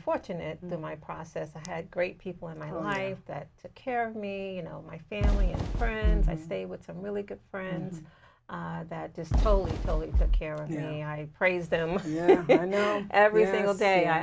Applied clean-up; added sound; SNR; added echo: none; Fireworks; -3 dB; none.